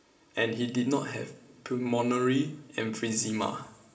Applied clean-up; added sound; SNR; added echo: none; none; none; reverberation time 1.2 s.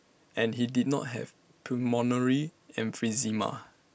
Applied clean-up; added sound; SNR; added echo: none; none; none; none.